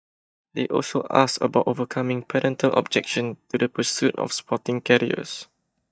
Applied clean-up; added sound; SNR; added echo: neural mask model DeepFilterNet 3.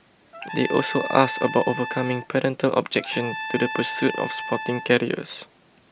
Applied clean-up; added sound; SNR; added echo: none; Trumpet; 9 dB; none.